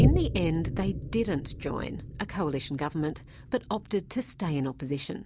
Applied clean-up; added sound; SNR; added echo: none; Boom; 1 dB; none.